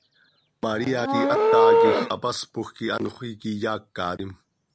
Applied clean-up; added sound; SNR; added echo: none; Livestock, farm animals, working animals; -4 dB; none.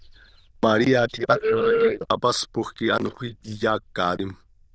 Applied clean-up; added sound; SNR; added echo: neural diffusion model UNIVERSE++.